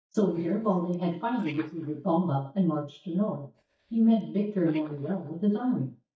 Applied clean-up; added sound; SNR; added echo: neural mask model DeepFilterNet 3.